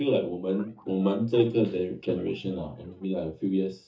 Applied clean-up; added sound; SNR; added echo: neural mask model DeepFilterNet 3.